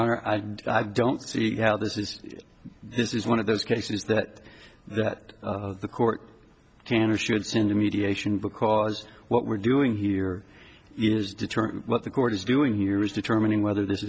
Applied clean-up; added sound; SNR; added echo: none; none; none; none.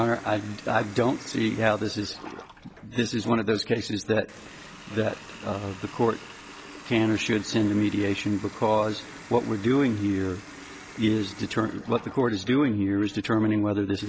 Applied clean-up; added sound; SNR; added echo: none; Water tap, faucet; 19 dB; none.